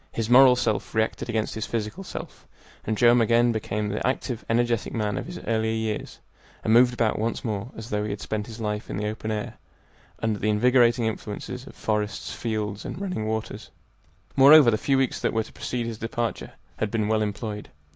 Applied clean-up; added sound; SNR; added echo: none; none; none; none.